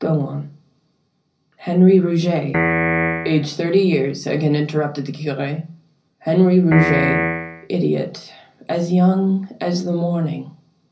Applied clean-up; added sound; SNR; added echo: none; Piano; 0 dB; reverberation time 0.5 s.